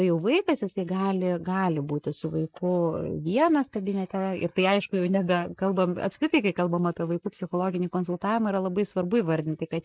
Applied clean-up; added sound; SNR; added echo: neural mask model Resemble Enhance denoiser.